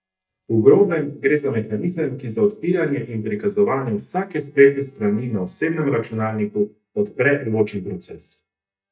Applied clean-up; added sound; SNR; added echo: neural mask model DeepFilterNet 3.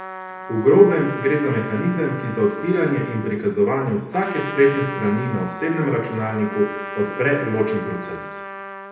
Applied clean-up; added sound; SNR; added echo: none; Trumpet; 11 dB; reverberation time 0.7 s.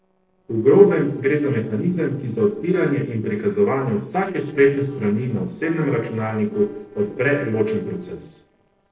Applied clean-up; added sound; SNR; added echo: neural separator model SepFormer DNS4.